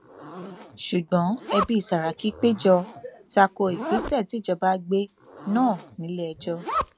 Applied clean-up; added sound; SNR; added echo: none; Zipper (clothing); 10 dB; none.